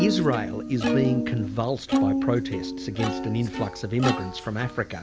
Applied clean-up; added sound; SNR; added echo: none; Plucked string instrument; 1 dB; none.